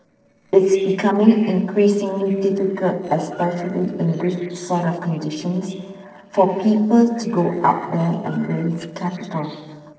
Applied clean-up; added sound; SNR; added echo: neural separator model SepFormer DNS4.